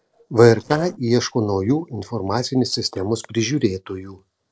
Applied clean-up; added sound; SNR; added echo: neural separator model SepFormer DNS4.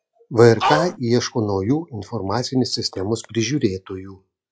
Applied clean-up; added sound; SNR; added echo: classical method log-MMSE.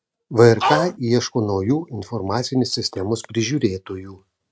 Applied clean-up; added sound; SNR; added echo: neural mask model RNNoise.